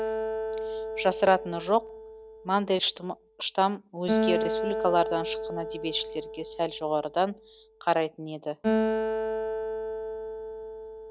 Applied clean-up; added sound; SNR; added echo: none; Acoustic guitar; 3 dB; none.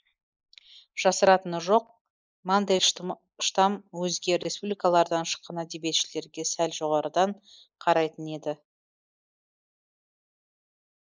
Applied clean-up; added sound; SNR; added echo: neural mask model Resemble Enhance denoiser.